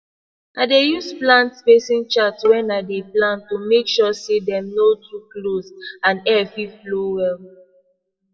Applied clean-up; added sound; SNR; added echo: classical method WPE with log-MMSE.